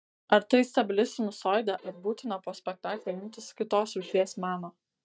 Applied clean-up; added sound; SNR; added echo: neural mask model DeepFilterNet 3.